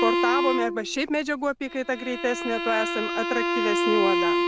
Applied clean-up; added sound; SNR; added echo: none; Bowed string instrument; -1 dB; none.